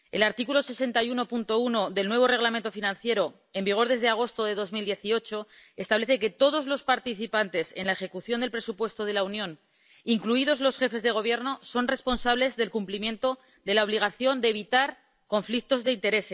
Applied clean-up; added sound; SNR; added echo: none; none; none; none.